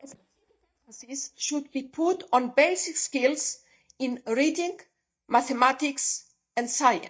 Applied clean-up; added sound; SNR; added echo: neural mask model DeepFilterNet 3.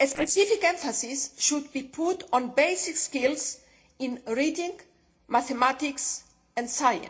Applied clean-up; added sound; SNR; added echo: neural separator model SepFormer DNS4.